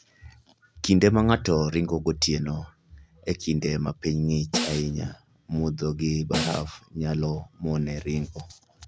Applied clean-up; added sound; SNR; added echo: none; Snare drum; 7 dB; none.